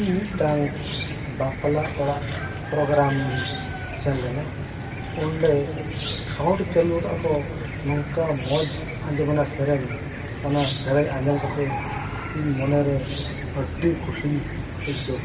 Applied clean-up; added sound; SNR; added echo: none; Cricket / Chicken, rooster; 6 dB; reverberation time 2.4 s.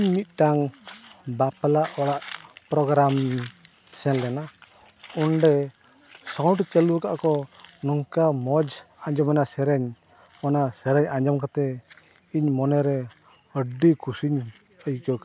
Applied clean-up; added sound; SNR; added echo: none; none; none; none.